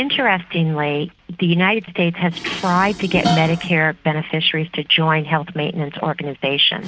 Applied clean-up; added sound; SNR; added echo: none; Dishes, pots, and pans; 13 dB; none.